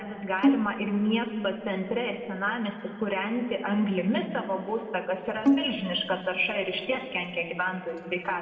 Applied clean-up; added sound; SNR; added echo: none; Bowed string instrument; 2 dB; reverberation time 1.9 s.